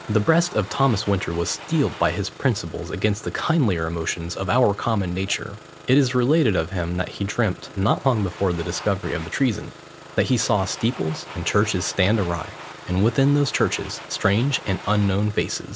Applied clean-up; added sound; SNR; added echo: none; Engine starting + Domestic sounds, home sounds; 17 dB; none.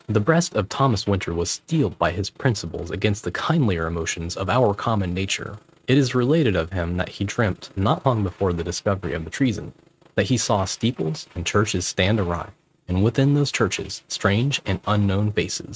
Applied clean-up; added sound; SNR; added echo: neural mask model RNNoise.